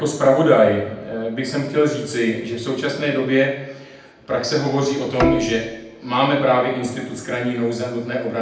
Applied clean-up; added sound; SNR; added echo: none; Bowed string instrument; 5 dB; reverberation time 0.8 s.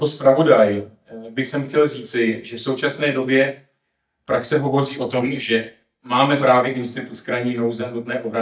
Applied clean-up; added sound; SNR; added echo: neural mask model DeepFilterNet 3.